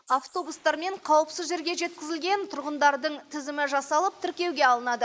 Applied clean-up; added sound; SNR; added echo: neural mask model Resemble Enhance denoiser.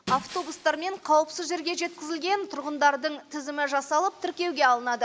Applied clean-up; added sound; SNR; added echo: none; Shatter; 19 dB; none.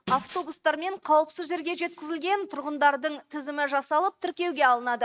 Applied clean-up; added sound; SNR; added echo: neural mask model RNNoise.